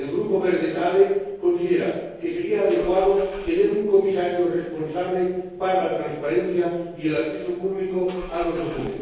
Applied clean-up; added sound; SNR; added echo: neural separator model SepFormer DNS4.